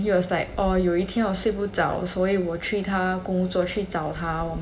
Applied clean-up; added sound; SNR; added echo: none; none; none; reverberation time 0.7 s.